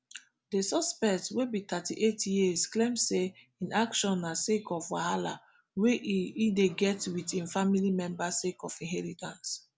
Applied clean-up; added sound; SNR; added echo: none; none; none; none.